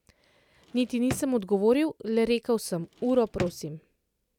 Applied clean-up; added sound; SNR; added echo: none; Drawer open or close; 13 dB; none.